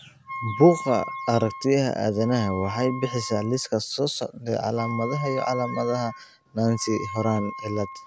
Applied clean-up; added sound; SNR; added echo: none; Wind instrument, woodwind instrument; 12 dB; none.